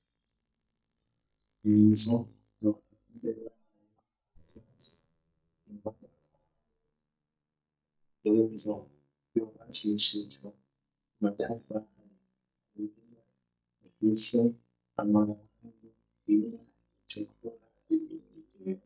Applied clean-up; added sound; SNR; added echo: neural mask model DeepFilterNet 3.